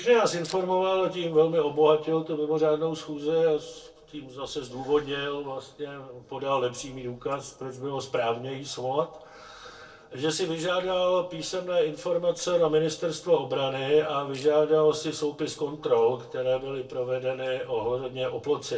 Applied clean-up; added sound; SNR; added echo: neural separator model SepFormer DNS4.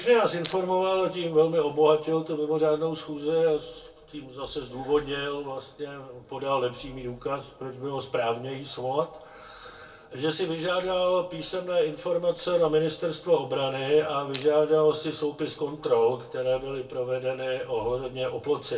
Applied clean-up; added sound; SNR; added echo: none; Crushing; 11 dB; reverberation time 0.2 s.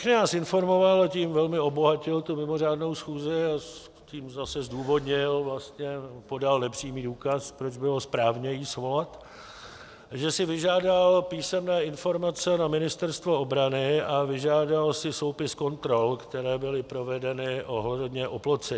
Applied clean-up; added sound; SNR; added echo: none; none; none; none.